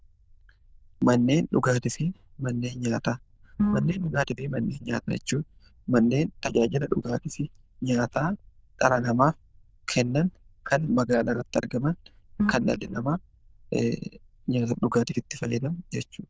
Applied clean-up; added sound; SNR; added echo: neural diffusion model UNIVERSE++.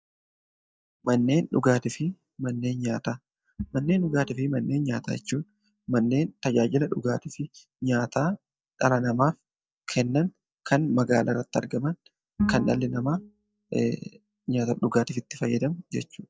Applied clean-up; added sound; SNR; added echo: neural mask model DeepFilterNet 3.